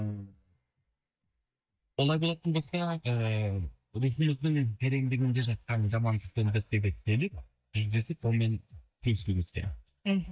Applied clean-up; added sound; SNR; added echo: neural mask model DeepFilterNet 3.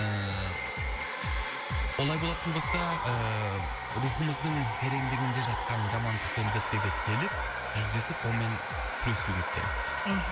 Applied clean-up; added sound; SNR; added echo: none; Domestic sounds, home sounds; 2 dB; none.